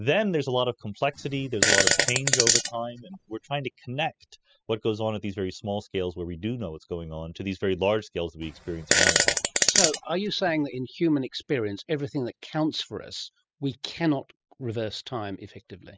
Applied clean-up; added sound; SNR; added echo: classical method spectral subtraction.